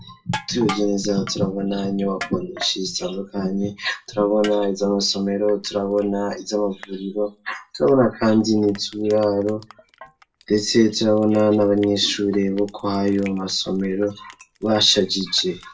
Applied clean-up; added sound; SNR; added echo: none; Crushing; 20 dB; reverberation time 0.2 s.